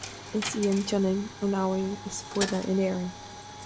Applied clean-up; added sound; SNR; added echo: none; Coin (dropping); 10 dB; none.